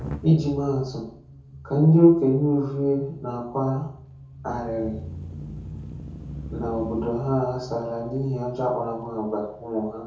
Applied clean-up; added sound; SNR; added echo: none; Engine starting / Accelerating, revving, vroom / Motor vehicle (road); 15 dB; reverberation time 0.6 s.